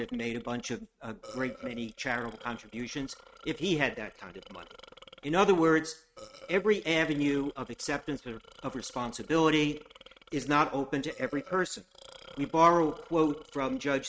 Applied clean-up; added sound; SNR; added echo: neural mask model RNNoise.